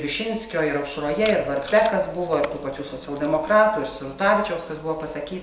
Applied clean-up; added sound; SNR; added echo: none; Packing tape, duct tape; 18 dB; none.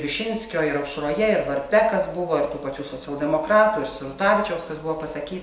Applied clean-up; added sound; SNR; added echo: none; none; none; none.